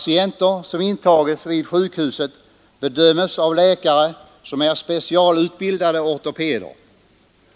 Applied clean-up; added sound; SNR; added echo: none; none; none; none.